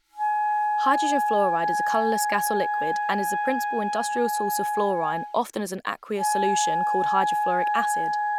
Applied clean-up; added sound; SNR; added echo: none; Wind instrument, woodwind instrument; -3 dB; none.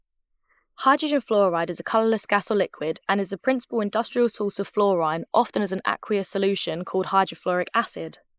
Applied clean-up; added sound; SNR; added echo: neural mask model Resemble Enhance denoiser.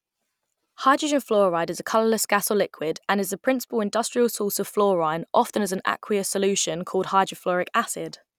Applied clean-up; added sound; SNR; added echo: none; none; none; none.